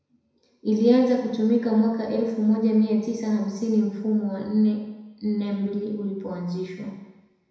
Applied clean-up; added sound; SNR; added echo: none; none; none; reverberation time 1.0 s.